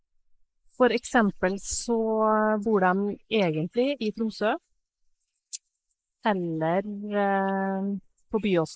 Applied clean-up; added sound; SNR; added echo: neural mask model Resemble Enhance denoiser.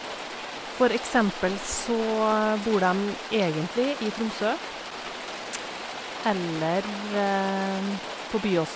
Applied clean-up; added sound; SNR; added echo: none; Rain; 8 dB; none.